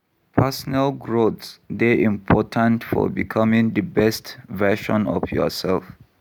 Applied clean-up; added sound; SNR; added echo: none; none; none; none.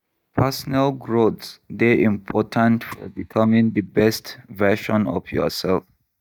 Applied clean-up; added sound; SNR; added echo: neural mask model DeepFilterNet 3.